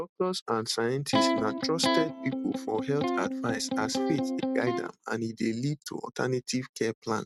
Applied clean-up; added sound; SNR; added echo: neural mask model RNNoise.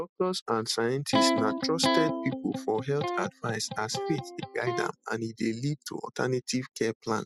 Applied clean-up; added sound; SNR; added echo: classical method spectral subtraction.